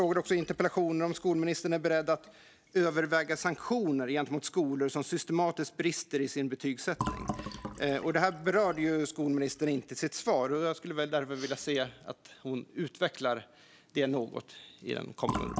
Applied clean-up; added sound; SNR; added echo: none; Fill (with liquid); 15 dB; none.